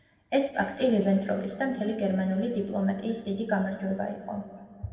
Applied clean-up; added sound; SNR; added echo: none; none; none; reverberation time 2.2 s.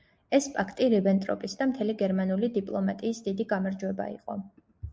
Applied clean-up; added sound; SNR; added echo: none; none; none; none.